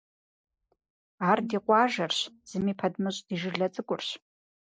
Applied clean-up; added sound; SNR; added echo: neural mask model Resemble Enhance denoiser.